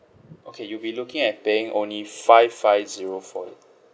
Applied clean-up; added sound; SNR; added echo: none; none; none; none.